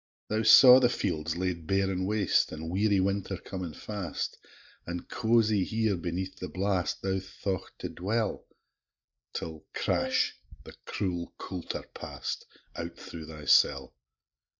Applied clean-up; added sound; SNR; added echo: neural mask model DeepFilterNet 3.